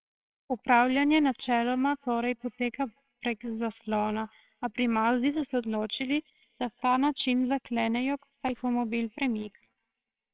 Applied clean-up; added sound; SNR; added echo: neural separator model SepFormer WHAMR!.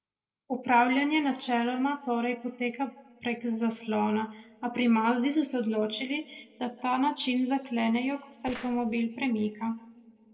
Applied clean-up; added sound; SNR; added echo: neural separator model SepFormer DNS4.